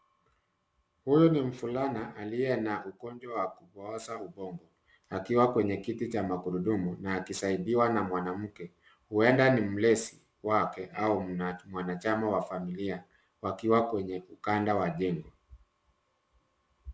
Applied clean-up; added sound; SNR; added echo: none; none; none; none.